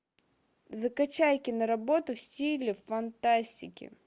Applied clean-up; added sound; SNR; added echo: none; none; none; none.